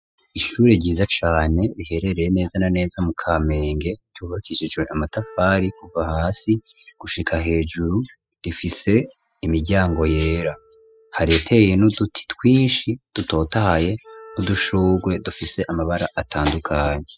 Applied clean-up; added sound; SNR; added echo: classical method spectral subtraction.